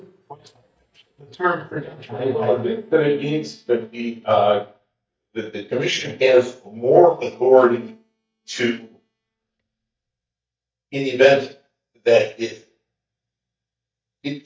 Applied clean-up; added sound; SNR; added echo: neural mask model DeepFilterNet 3.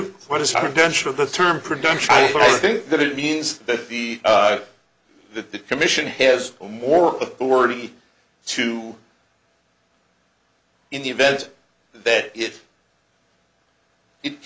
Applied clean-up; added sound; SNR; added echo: none; none; none; none.